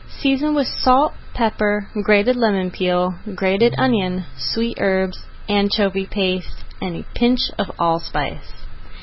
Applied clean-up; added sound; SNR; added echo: none; Piano; 16 dB; none.